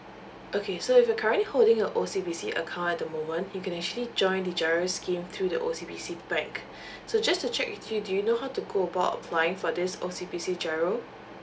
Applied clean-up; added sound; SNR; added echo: none; none; none; none.